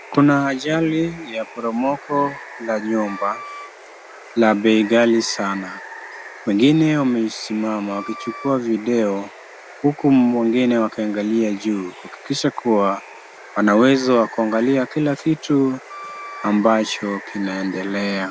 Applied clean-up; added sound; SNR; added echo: none; Water + Wind instrument, woodwind instrument; 17 dB; none.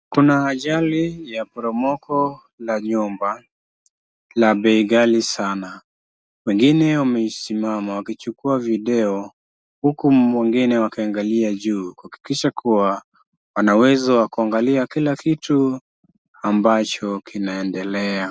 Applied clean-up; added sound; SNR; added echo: none; none; none; none.